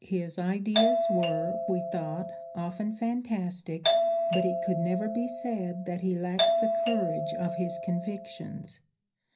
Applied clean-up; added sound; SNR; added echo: none; Doorbell; -2 dB; reverberation time 0.5 s.